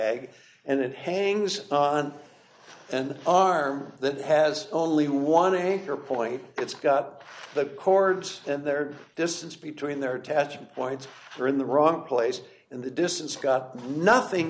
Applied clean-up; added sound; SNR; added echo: none; none; none; none.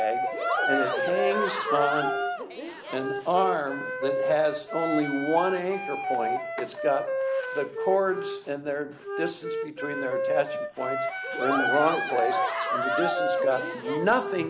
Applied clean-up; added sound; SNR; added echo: none; Wind instrument, woodwind instrument + Cheering; 0 dB; none.